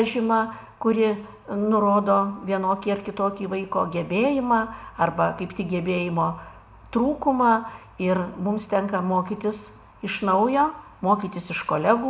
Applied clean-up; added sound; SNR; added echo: none; none; none; none.